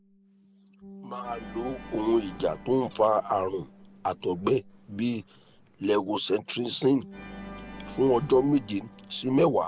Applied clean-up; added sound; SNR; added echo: none; Organ + Bass guitar; 18 dB; none.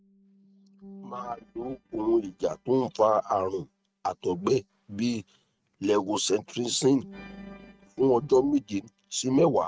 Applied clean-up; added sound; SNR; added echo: neural mask model RNNoise.